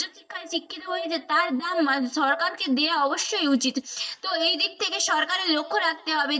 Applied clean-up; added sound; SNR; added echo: neural mask model DeepFilterNet 3.